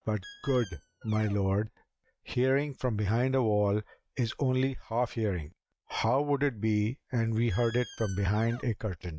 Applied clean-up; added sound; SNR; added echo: neural mask model RNNoise.